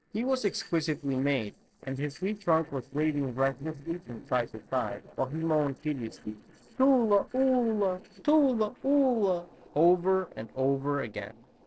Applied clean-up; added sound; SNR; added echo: neural separator model SepFormer DNS4.